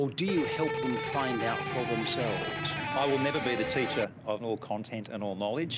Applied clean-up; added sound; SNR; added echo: none; Electric guitar; 2 dB; none.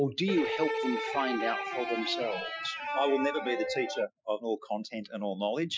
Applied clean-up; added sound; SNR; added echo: classical method Wiener filter.